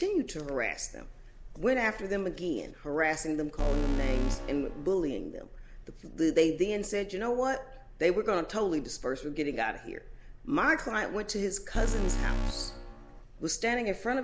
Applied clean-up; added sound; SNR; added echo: none; Alarm; -1 dB; none.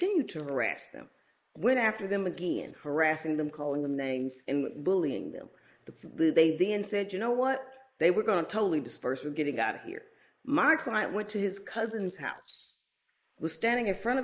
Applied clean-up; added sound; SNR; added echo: neural mask model Resemble Enhance denoiser.